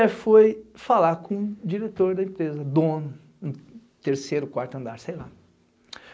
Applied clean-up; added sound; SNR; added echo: none; none; none; none.